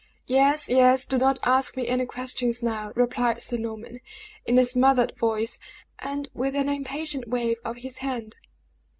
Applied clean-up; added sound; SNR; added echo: none; none; none; none.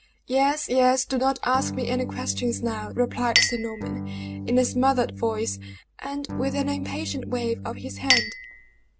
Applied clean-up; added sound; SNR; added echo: none; Electric guitar / Strum + Chink, clink; 5 dB; none.